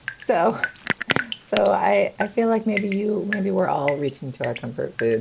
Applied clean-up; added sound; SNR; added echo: none; Drip; 9 dB; none.